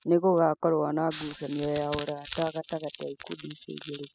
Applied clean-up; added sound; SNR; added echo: classical method spectral subtraction.